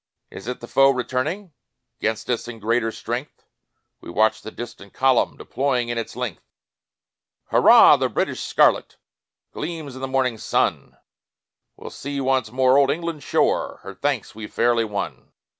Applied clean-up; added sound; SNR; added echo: none; none; none; none.